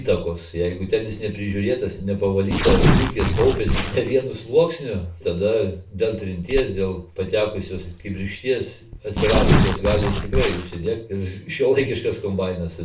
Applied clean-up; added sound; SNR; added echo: none; Tearing; 2 dB; reverberation time 0.3 s.